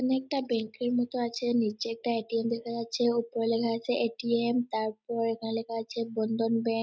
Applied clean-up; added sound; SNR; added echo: none; none; none; none.